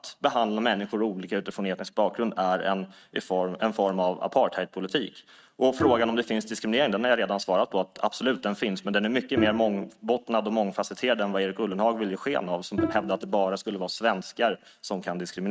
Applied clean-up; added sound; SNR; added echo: neural mask model RNNoise.